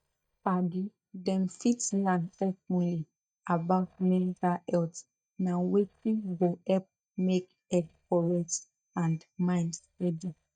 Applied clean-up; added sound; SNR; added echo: neural mask model DeepFilterNet 3.